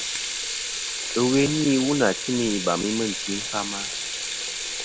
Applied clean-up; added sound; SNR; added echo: none; Sink (filling or washing) / Water tap, faucet; 4 dB; none.